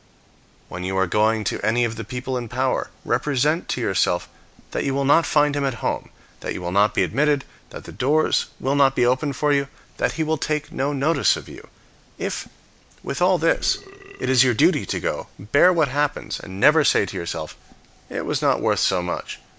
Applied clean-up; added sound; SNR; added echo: none; Burping, eructation; 15 dB; none.